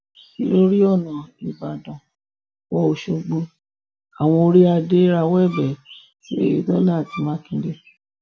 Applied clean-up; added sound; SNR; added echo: none; Bowed string instrument; 19 dB; none.